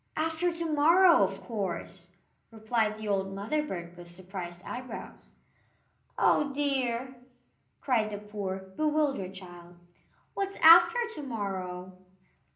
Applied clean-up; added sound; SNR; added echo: none; none; none; reverberation time 0.5 s.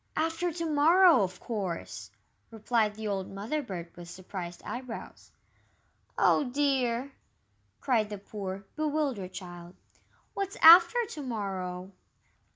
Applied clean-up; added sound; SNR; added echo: none; none; none; none.